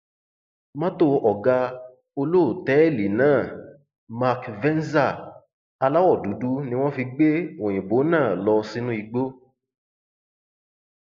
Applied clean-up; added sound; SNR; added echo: neural mask model Resemble Enhance denoiser.